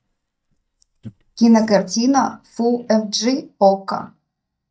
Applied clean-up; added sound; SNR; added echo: neural mask model DeepFilterNet 3.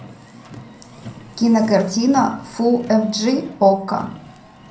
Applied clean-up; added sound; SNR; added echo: none; Car; 20 dB; reverberation time 0.6 s.